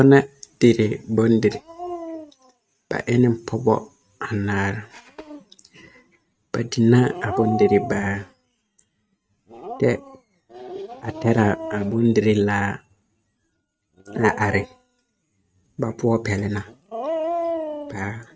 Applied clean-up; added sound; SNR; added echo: neural mask model RNNoise.